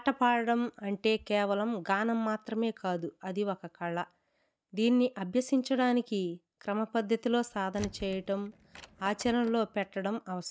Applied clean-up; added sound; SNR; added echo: none; Door; 19 dB; none.